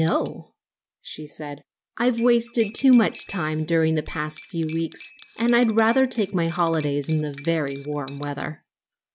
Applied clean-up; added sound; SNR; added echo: none; Cutlery, silverware; 19 dB; none.